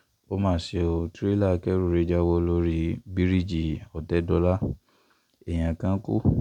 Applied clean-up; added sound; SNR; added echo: none; none; none; none.